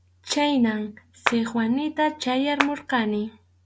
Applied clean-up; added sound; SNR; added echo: none; Clapping; 2 dB; none.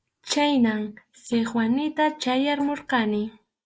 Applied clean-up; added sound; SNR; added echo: neural mask model Resemble Enhance denoiser.